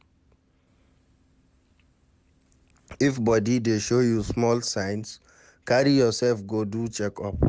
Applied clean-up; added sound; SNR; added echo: none; none; none; none.